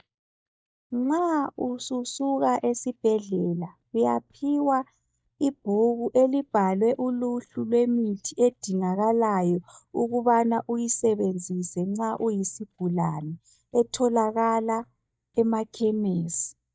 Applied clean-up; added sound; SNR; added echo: neural mask model DeepFilterNet 3.